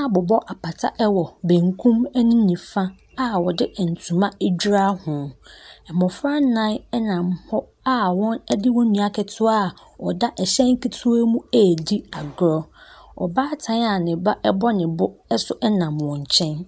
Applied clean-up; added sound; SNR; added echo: none; none; none; none.